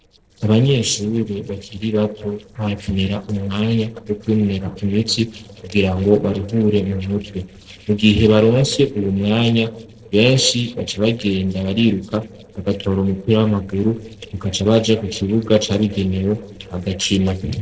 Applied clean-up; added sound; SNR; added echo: neural separator model SepFormer DNS4.